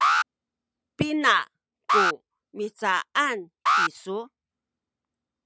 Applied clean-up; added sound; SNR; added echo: none; Alarm; -1 dB; none.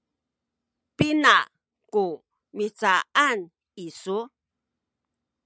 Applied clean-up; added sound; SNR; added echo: none; none; none; none.